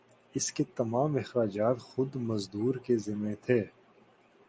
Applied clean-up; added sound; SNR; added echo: none; none; none; none.